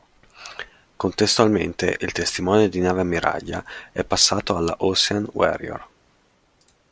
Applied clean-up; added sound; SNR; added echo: none; none; none; none.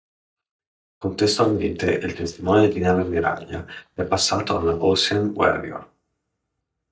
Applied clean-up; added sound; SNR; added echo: neural mask model DeepFilterNet 3.